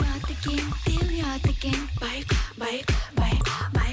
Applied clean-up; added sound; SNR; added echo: none; Liquid; 6 dB; none.